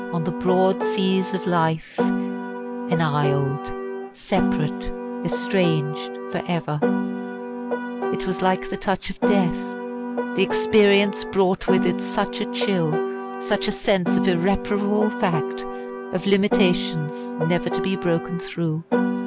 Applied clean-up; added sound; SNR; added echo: none; Piano; 3 dB; none.